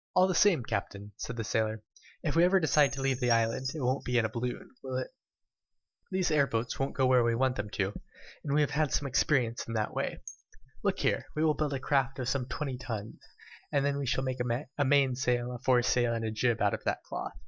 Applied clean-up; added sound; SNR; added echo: neural mask model DeepFilterNet 3.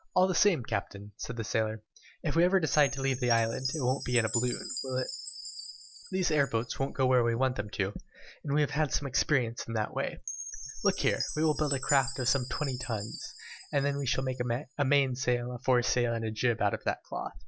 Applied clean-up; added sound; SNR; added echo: none; Chime; 12 dB; none.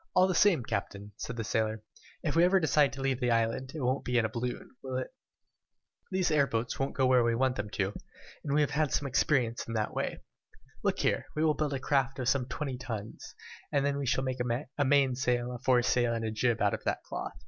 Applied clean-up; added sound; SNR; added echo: none; none; none; none.